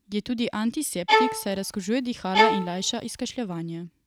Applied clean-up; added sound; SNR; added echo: none; Bowed string instrument; -4 dB; none.